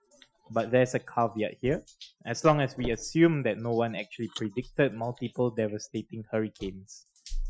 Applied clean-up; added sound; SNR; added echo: classical method Wiener filter.